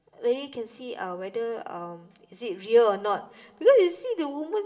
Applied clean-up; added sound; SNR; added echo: none; none; none; reverberation time 1.3 s.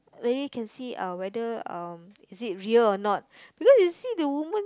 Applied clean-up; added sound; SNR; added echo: none; none; none; none.